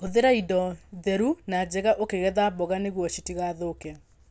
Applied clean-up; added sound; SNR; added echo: none; none; none; none.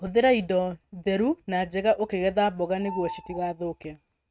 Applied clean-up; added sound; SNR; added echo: neural mask model RNNoise.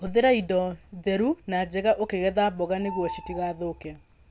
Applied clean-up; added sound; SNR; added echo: none; Bird; 19 dB; none.